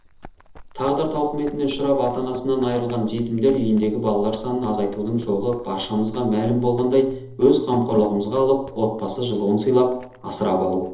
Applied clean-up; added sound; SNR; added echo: none; Run; 19 dB; reverberation time 0.7 s.